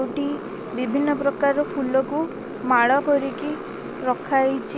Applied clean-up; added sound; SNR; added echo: none; Motorcycle; 9 dB; none.